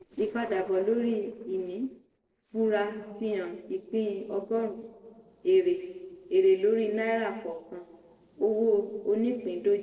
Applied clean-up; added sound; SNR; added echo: neural separator model SepFormer DNS4.